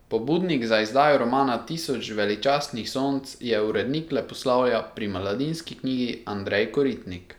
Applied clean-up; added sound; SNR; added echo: none; none; none; none.